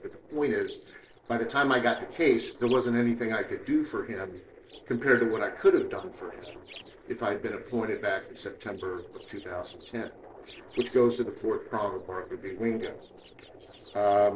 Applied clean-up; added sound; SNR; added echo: neural separator model SepFormer DNS4.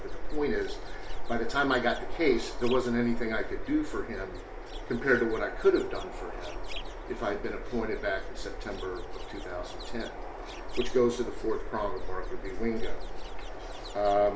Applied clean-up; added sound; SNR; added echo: none; Chirp, tweet; 14 dB; reverberation time 0.3 s.